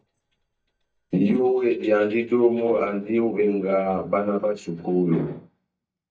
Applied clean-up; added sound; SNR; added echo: neural mask model DeepFilterNet 3.